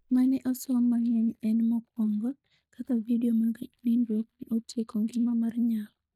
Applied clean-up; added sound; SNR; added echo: neural mask model DeepFilterNet 3.